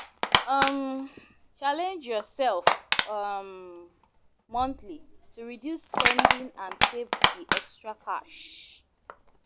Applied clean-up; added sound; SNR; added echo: none; Crushing; -2 dB; none.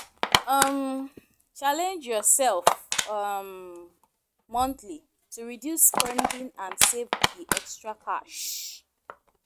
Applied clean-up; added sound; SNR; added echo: neural mask model RNNoise.